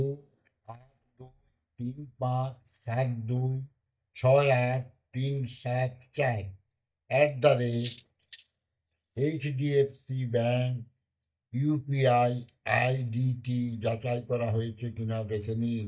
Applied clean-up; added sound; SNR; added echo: neural mask model DeepFilterNet 3.